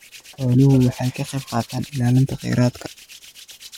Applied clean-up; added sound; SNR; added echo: none; Hands; 19 dB; none.